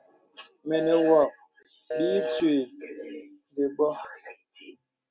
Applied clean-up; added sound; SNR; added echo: none; Telephone; 3 dB; none.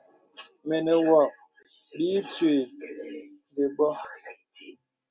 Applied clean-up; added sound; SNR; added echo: none; none; none; none.